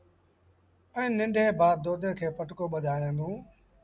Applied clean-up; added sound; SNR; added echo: none; none; none; none.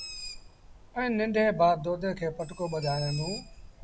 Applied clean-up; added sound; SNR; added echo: none; Bird; 13 dB; none.